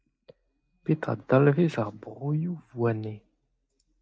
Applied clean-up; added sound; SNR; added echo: neural mask model DeepFilterNet 3.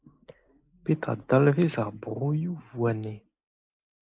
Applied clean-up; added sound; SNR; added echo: neural mask model Resemble Enhance denoiser.